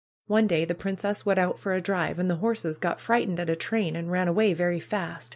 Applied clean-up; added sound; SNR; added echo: none; none; none; none.